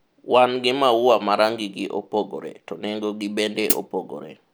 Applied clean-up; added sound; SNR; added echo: none; Hi-hat; 2 dB; none.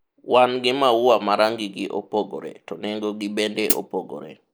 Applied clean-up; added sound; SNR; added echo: neural mask model Resemble Enhance denoiser.